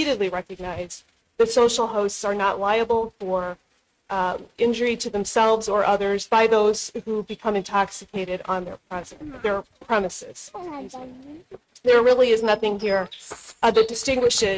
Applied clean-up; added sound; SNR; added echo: neural mask model RNNoise.